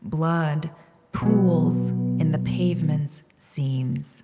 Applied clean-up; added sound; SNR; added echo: none; Electric guitar / Strum; -2 dB; none.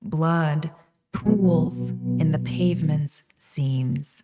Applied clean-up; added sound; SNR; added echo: neural mask model RNNoise.